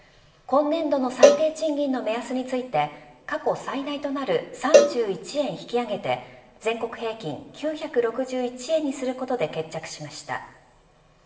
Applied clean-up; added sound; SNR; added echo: none; Cowbell; -3 dB; reverberation time 1.0 s.